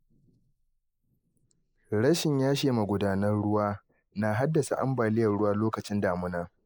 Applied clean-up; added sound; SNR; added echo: neural mask model Resemble Enhance denoiser.